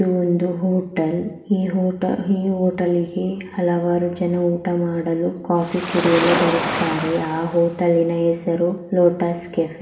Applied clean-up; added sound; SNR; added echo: none; Waves, surf; 5 dB; reverberation time 1.0 s.